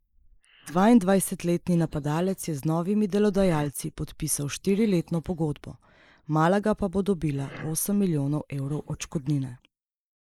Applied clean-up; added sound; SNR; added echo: neural mask model Resemble Enhance denoiser.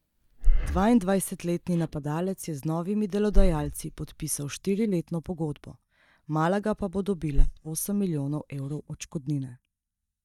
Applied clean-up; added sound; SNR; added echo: neural mask model DeepFilterNet 3.